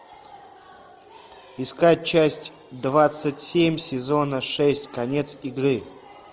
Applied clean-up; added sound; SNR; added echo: none; none; none; none.